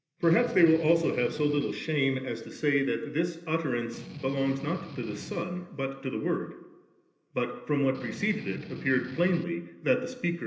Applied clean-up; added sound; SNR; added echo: none; Strum; 13 dB; reverberation time 0.8 s.